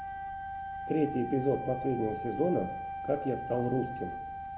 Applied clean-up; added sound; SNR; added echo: none; Wind instrument, woodwind instrument; 6 dB; none.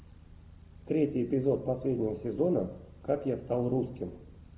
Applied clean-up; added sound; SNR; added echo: none; none; none; none.